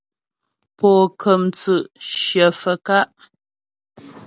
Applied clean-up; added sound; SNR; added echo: none; none; none; none.